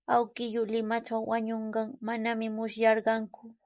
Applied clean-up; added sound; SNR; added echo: neural mask model Resemble Enhance denoiser.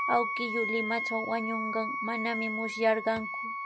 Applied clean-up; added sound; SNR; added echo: none; Wind instrument, woodwind instrument; 3 dB; none.